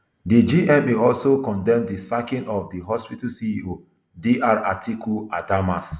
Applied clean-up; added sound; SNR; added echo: none; none; none; none.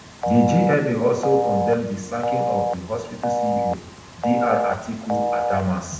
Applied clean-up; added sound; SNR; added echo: none; Telephone; 1 dB; reverberation time 0.7 s.